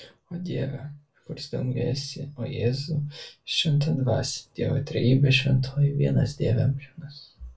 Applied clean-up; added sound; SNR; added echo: none; none; none; reverberation time 0.2 s.